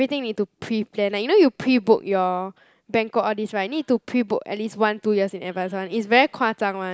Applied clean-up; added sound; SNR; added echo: none; none; none; none.